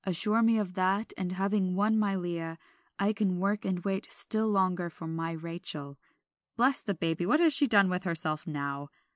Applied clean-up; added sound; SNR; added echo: neural mask model Resemble Enhance denoiser.